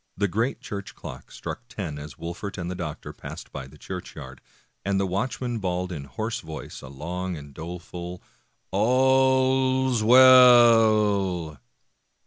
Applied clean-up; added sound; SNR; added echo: none; none; none; none.